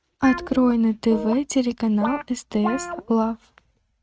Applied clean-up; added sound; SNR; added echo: neural mask model RNNoise.